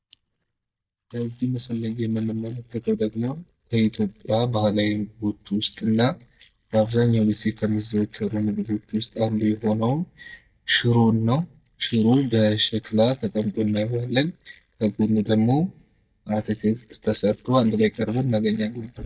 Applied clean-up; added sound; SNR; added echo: neural mask model DeepFilterNet 3.